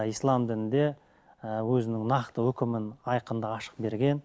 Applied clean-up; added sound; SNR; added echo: none; none; none; none.